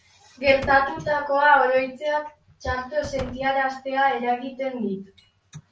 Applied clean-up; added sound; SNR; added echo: none; Slam; 19 dB; none.